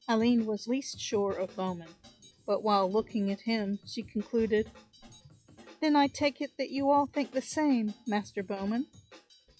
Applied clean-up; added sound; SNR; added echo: classical method log-MMSE.